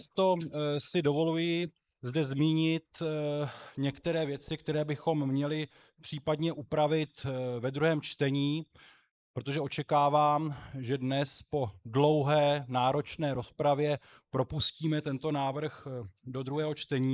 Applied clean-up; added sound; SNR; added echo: neural mask model Resemble Enhance denoiser.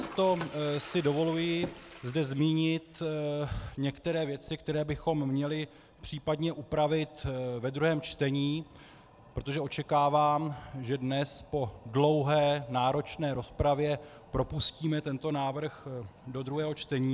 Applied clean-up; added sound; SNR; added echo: none; Toilet flush; 20 dB; none.